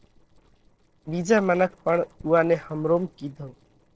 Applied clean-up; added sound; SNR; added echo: neural separator model SepFormer DNS4.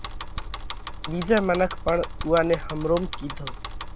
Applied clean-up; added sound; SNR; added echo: none; Bicycle; 6 dB; none.